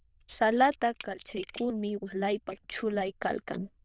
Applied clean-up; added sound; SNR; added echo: neural diffusion model UNIVERSE++.